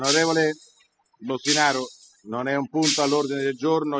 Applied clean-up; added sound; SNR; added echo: classical method spectral subtraction.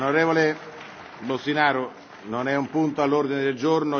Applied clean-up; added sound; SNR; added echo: none; none; none; none.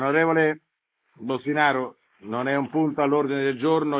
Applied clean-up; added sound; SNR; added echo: neural mask model Resemble Enhance denoiser.